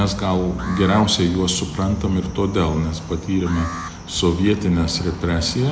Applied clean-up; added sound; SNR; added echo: none; Alarm; 17 dB; none.